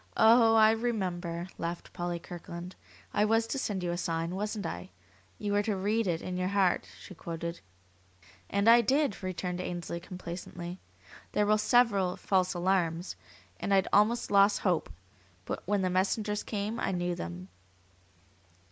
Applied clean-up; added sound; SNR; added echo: none; none; none; none.